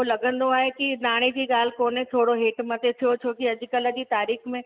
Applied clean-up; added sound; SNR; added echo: neural mask model Resemble Enhance denoiser.